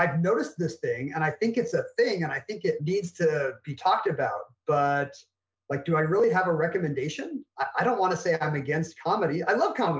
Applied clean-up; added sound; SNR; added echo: none; none; none; none.